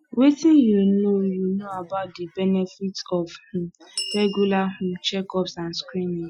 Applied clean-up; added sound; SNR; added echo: classical method Wiener filter.